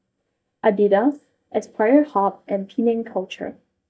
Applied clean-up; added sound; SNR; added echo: neural mask model DeepFilterNet 3.